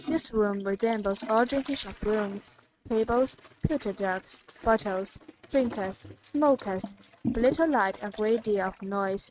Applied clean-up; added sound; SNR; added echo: neural mask model RNNoise.